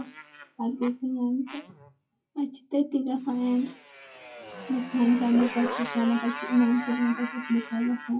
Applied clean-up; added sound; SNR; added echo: classical method WPE with log-MMSE.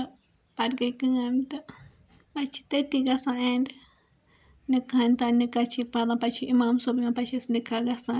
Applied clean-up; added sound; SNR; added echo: none; none; none; none.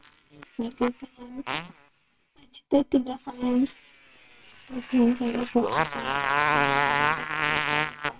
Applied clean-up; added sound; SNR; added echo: neural separator model SepFormer WHAMR!.